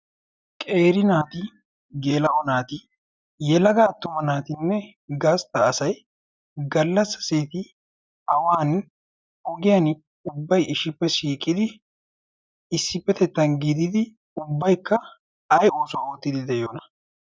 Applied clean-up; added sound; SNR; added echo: none; none; none; none.